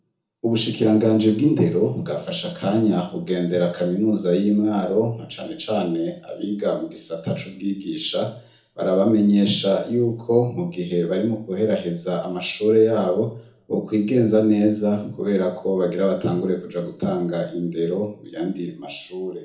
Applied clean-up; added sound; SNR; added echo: none; none; none; reverberation time 0.5 s.